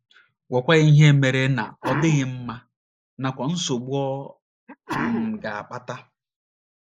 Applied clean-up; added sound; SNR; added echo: neural mask model Resemble Enhance denoiser.